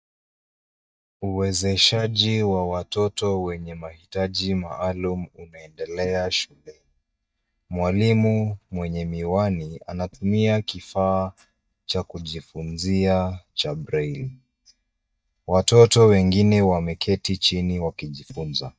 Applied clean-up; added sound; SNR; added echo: neural mask model DeepFilterNet 3.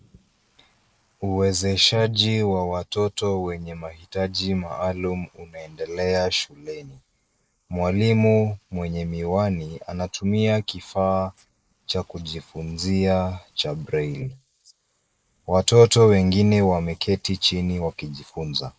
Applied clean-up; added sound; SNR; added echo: neural mask model Resemble Enhance denoiser.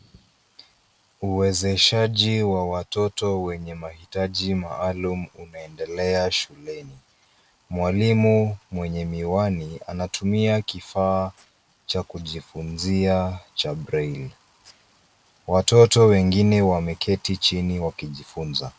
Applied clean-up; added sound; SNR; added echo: none; none; none; none.